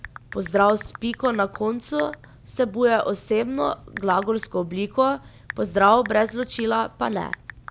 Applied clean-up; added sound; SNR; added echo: none; Typing; 17 dB; none.